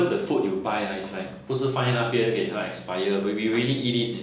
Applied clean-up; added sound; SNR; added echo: none; none; none; none.